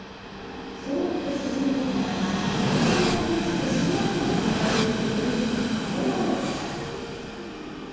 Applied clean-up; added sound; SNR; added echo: none; Train; -1 dB; reverberation time 2.0 s.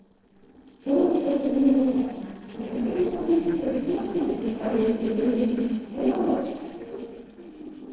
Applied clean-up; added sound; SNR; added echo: neural separator model SepFormer DNS4.